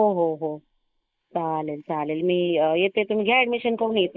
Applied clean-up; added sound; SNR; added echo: neural mask model Resemble Enhance denoiser.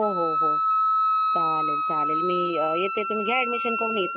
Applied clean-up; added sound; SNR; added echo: none; Wind instrument, woodwind instrument; -4 dB; none.